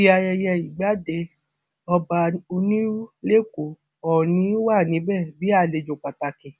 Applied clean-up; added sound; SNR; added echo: none; none; none; none.